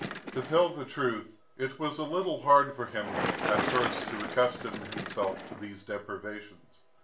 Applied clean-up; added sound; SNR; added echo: none; Bicycle; 6 dB; reverberation time 0.3 s.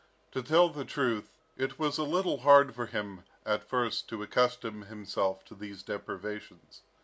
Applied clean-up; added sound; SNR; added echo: none; none; none; none.